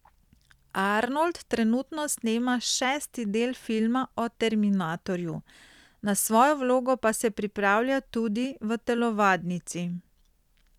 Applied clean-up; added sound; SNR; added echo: none; none; none; none.